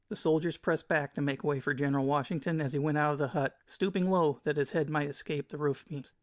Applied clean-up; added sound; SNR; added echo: none; none; none; none.